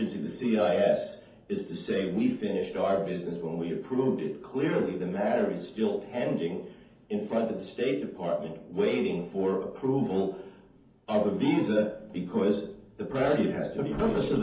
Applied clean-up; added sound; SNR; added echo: none; none; none; reverberation time 0.6 s.